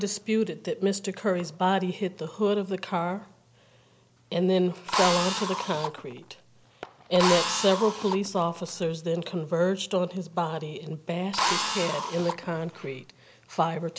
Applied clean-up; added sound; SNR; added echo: none; Drill; 3 dB; none.